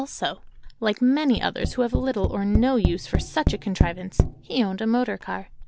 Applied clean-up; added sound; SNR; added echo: none; Tap; 2 dB; none.